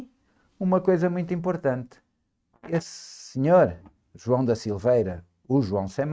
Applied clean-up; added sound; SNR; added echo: neural mask model RNNoise.